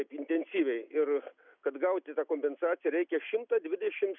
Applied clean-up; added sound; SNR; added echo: none; none; none; none.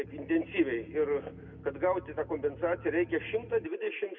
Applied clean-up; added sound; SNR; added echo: none; Engine; 16 dB; reverberation time 1.7 s.